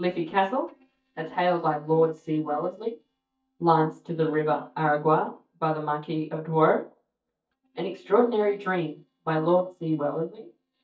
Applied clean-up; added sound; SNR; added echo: neural mask model DeepFilterNet 3.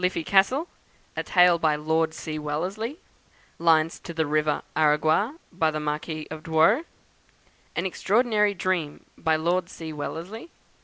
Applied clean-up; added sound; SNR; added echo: none; none; none; none.